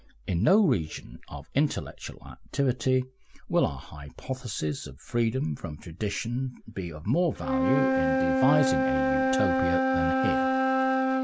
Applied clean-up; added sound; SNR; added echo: none; Wind instrument, woodwind instrument; 0 dB; none.